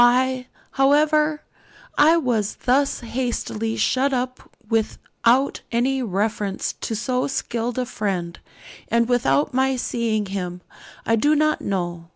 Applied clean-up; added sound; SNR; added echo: none; none; none; none.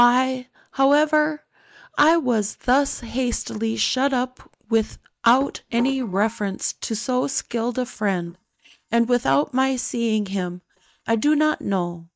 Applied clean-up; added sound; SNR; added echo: neural mask model DeepFilterNet 3.